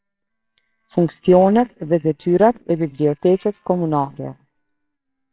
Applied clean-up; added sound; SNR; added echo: neural separator model SepFormer WHAMR!.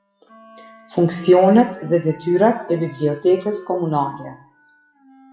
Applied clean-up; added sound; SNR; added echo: classical method WPE with log-MMSE.